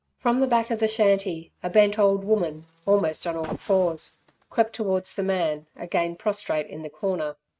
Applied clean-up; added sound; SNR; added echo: neural mask model RNNoise.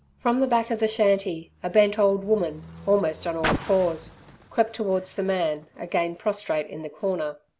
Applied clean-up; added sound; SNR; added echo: none; Car; 14 dB; none.